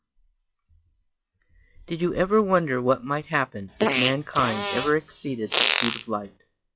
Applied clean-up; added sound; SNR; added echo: classical method log-MMSE.